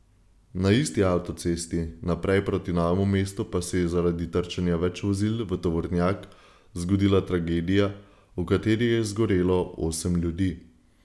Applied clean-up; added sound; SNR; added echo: none; none; none; none.